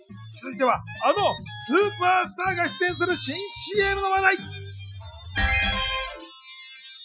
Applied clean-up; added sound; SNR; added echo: classical method Wiener filter.